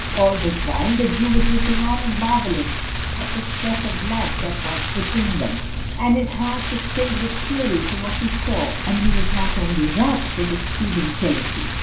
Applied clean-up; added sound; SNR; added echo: none; Rain; 0 dB; reverberation time 0.5 s.